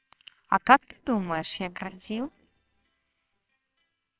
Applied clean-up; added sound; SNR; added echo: neural separator model SepFormer WHAMR!.